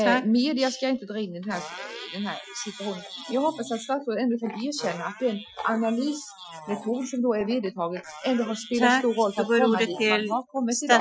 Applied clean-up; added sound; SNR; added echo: classical method Wiener filter.